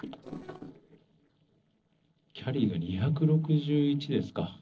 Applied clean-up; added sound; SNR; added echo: neural separator model SepFormer DNS4.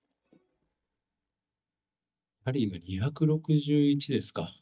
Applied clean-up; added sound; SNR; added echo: neural mask model DeepFilterNet 3.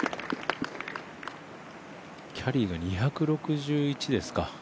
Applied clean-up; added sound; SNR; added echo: none; none; none; none.